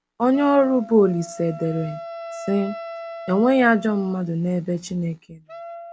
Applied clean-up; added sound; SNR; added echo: none; Wind instrument, woodwind instrument; 15 dB; none.